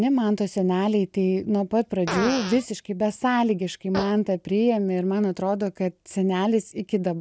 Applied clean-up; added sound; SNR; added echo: none; Fart; 16 dB; none.